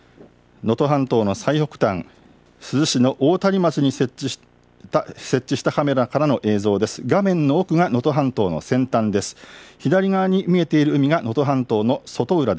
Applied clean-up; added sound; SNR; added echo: none; none; none; none.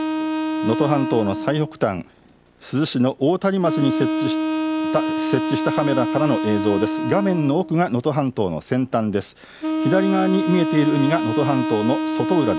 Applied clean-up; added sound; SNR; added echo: none; Wind instrument, woodwind instrument; 3 dB; none.